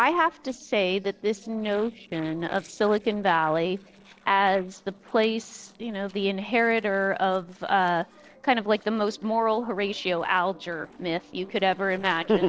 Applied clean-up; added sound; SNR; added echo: neural separator model SepFormer DNS4.